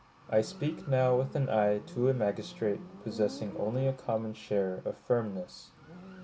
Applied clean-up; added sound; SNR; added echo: none; Motorcycle; 17 dB; none.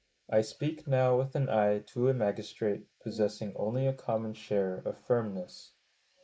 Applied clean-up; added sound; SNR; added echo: neural mask model Resemble Enhance denoiser.